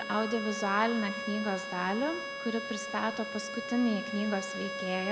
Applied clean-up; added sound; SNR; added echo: none; Bowed string instrument; 6 dB; none.